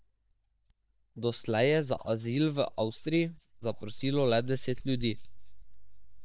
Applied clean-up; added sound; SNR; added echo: neural mask model DeepFilterNet 3.